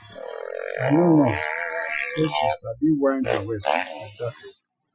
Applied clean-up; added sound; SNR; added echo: classical method Wiener filter.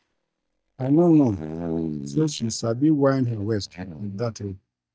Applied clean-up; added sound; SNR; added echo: neural mask model DeepFilterNet 3.